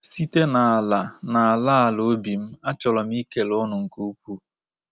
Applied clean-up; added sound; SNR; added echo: none; none; none; none.